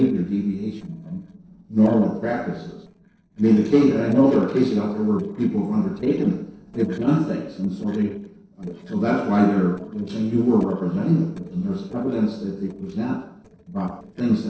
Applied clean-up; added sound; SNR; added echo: neural separator model SepFormer DNS4.